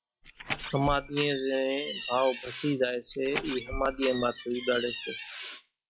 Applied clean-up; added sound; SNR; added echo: classical method log-MMSE.